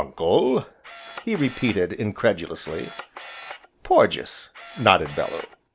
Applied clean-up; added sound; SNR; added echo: none; Camera; 16 dB; none.